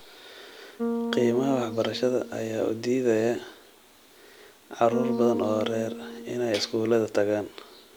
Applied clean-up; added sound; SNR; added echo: none; Bass guitar; 8 dB; none.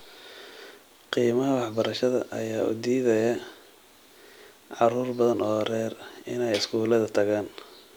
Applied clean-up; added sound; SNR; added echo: none; none; none; none.